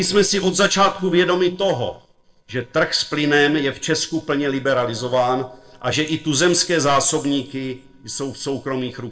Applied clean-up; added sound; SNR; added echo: neural separator model SepFormer DNS4.